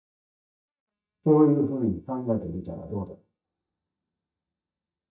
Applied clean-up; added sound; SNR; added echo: neural mask model DeepFilterNet 3.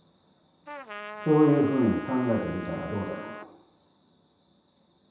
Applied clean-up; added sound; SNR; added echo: none; Trumpet; 13 dB; reverberation time 0.7 s.